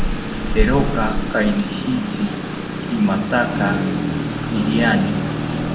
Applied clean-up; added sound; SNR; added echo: none; Rain; 0 dB; reverberation time 1.2 s.